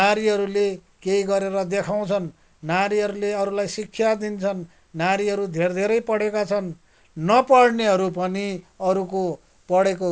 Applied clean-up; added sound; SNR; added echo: none; none; none; none.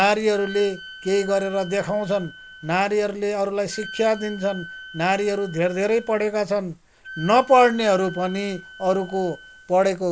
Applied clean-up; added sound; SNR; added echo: none; Wind instrument, woodwind instrument; 18 dB; none.